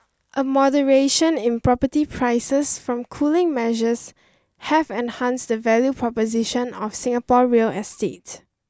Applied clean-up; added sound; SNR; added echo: none; none; none; none.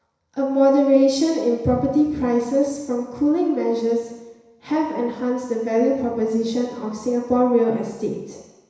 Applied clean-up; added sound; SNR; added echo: none; none; none; reverberation time 1.0 s.